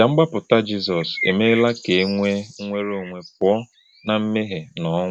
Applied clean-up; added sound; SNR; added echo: none; Bird; 14 dB; none.